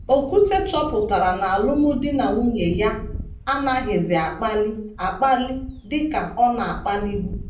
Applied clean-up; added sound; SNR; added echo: none; Wind / Bird; 13 dB; reverberation time 0.6 s.